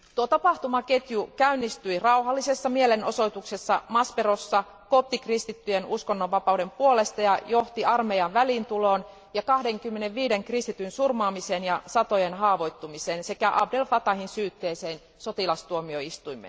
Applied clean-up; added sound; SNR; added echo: none; none; none; none.